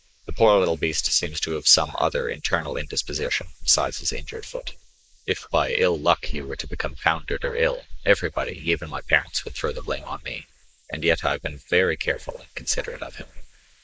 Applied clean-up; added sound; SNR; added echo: neural mask model Resemble Enhance denoiser.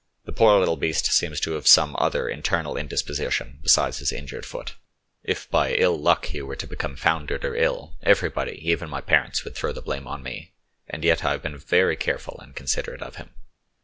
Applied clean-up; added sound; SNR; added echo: none; none; none; none.